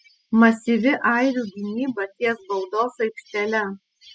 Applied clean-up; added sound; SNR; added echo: classical method spectral subtraction.